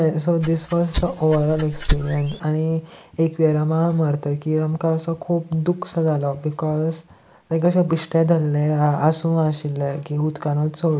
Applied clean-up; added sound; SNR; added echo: neural mask model Resemble Enhance denoiser.